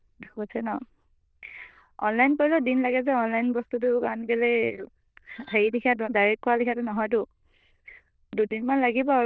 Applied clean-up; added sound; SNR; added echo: neural diffusion model UNIVERSE++.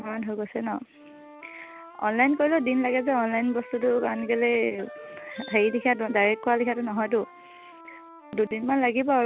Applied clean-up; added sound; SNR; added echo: none; Wind instrument, woodwind instrument; 19 dB; none.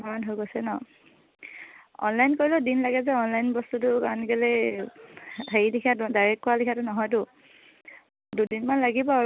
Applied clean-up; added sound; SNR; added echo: none; none; none; none.